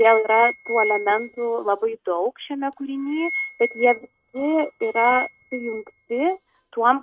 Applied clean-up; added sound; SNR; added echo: neural mask model RNNoise.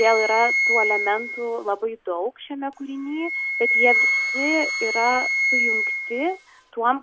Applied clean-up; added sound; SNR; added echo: none; Wind instrument, woodwind instrument; -1 dB; none.